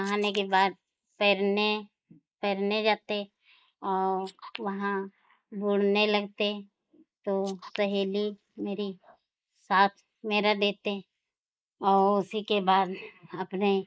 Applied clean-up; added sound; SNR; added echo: neural mask model Resemble Enhance denoiser.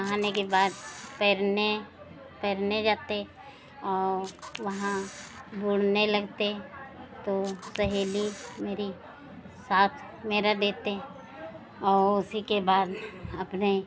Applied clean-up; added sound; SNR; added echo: none; Camera; 16 dB; none.